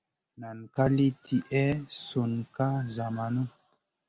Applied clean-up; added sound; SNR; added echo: none; none; none; none.